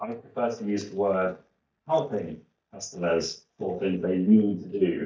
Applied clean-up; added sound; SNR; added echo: neural mask model DeepFilterNet 3.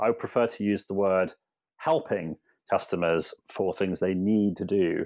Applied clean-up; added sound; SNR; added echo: none; none; none; none.